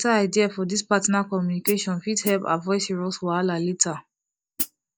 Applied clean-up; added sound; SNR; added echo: neural mask model DeepFilterNet 3.